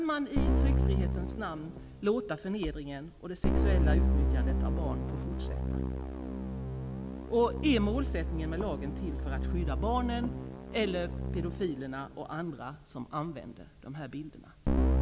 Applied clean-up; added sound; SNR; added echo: none; Keyboard (musical); -3 dB; none.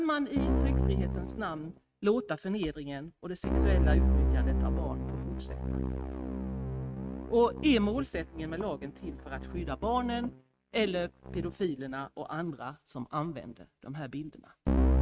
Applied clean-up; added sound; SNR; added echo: neural mask model RNNoise.